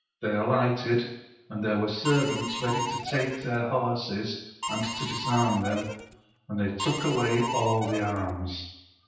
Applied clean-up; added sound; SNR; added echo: none; Harmonica; 6 dB; reverberation time 0.9 s.